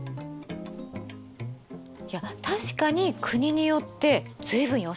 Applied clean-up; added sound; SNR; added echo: none; none; none; none.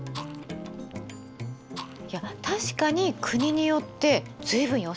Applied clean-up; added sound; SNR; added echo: none; Organ + Fire; 18 dB; none.